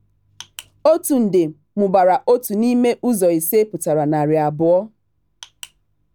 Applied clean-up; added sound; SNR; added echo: none; none; none; none.